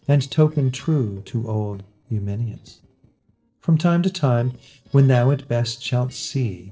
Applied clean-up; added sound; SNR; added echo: neural separator model SepFormer DNS4.